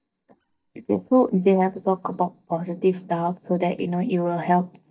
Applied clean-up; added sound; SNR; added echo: neural mask model DeepFilterNet 3.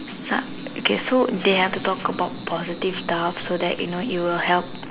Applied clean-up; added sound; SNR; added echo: none; none; none; none.